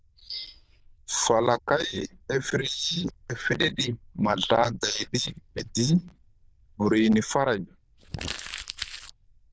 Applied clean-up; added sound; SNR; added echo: neural diffusion model UNIVERSE++.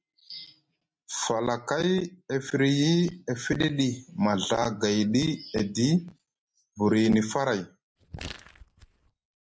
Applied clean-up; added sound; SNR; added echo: neural mask model RNNoise.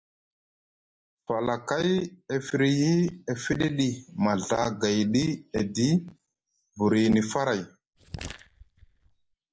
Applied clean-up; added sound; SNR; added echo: neural mask model DeepFilterNet 3.